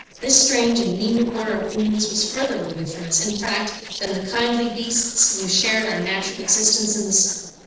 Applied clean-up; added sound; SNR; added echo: neural separator model SepFormer DNS4.